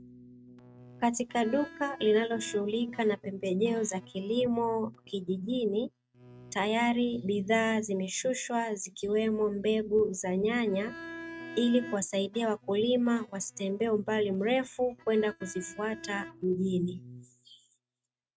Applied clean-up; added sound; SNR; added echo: neural mask model RNNoise.